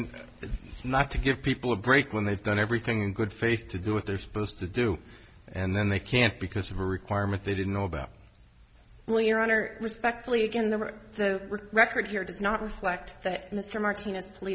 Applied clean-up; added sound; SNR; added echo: none; none; none; none.